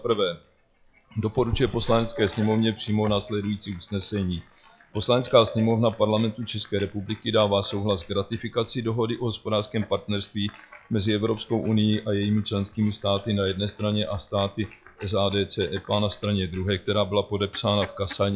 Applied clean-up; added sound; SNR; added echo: classical method log-MMSE.